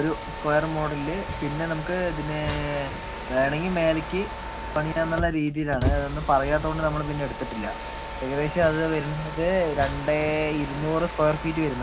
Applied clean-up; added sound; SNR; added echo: none; Mechanisms; 6 dB; none.